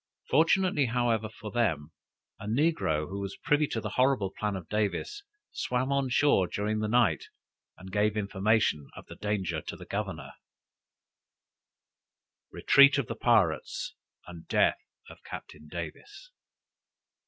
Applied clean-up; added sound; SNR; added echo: none; none; none; none.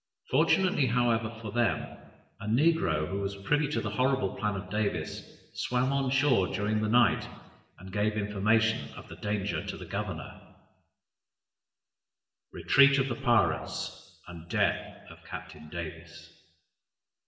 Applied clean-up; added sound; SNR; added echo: none; none; none; reverberation time 1.1 s.